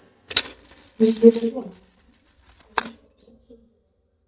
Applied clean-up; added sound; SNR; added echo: neural mask model DeepFilterNet 3.